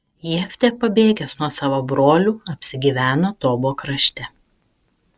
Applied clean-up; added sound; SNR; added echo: none; none; none; none.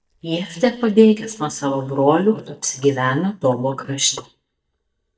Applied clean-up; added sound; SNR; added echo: neural mask model DeepFilterNet 3.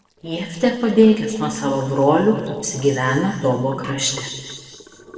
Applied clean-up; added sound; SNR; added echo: neural separator model SepFormer DNS4.